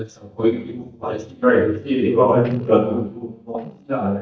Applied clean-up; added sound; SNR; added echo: neural mask model DeepFilterNet 3.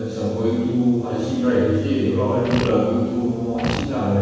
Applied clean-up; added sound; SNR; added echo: none; Fart; 7 dB; reverberation time 1.0 s.